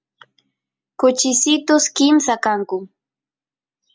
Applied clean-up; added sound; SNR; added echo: none; none; none; none.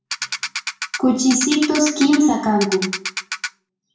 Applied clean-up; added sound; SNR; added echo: none; Ratchet, pawl; 8 dB; reverberation time 0.6 s.